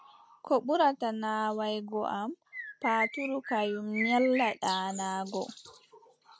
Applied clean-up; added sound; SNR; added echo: none; Bird; 7 dB; none.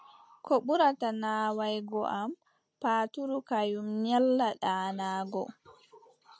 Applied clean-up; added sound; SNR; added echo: none; none; none; none.